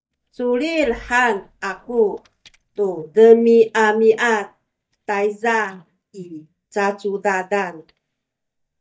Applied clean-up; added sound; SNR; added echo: neural mask model DeepFilterNet 3.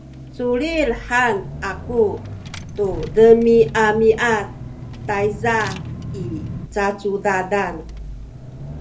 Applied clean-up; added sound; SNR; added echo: none; Engine / Car; 12 dB; reverberation time 0.3 s.